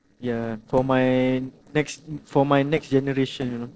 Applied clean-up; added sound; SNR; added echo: neural separator model SepFormer DNS4.